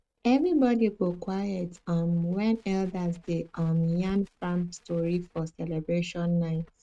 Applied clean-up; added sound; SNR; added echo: neural mask model RNNoise.